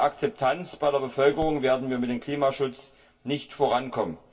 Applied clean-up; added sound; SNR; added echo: none; Crackle; 20 dB; reverberation time 0.2 s.